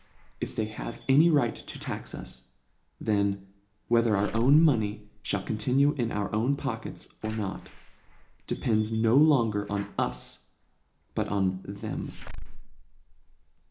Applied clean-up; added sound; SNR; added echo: none; Slam / Alarm; 13 dB; reverberation time 0.4 s.